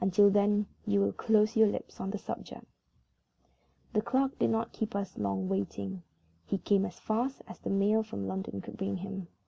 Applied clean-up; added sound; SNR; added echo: none; none; none; none.